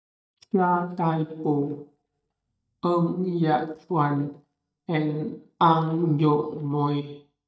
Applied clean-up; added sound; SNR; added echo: neural mask model DeepFilterNet 3.